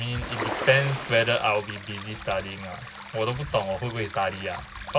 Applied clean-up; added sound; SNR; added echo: none; Stream + Ocean; 8 dB; none.